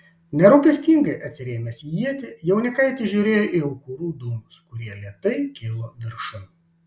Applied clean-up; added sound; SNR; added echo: none; none; none; none.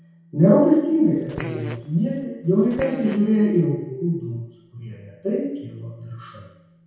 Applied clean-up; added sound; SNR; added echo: none; Fart; 14 dB; reverberation time 0.9 s.